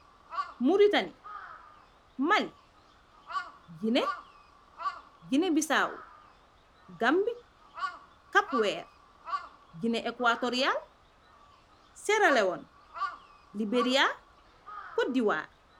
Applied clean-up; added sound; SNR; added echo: none; Crow; 12 dB; none.